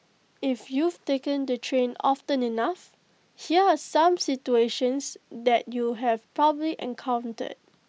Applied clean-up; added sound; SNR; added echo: none; none; none; none.